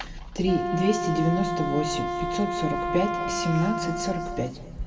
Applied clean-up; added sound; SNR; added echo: none; Wind instrument, woodwind instrument; 3 dB; reverberation time 1.6 s.